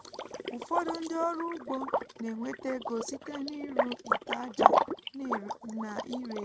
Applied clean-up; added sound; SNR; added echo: neural mask model RNNoise.